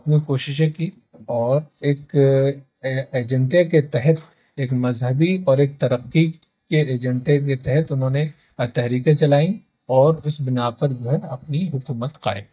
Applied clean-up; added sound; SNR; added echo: neural mask model DeepFilterNet 3.